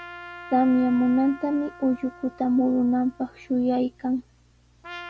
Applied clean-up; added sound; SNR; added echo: none; Trumpet; 19 dB; none.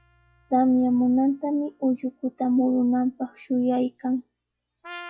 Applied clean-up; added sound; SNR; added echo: classical method log-MMSE.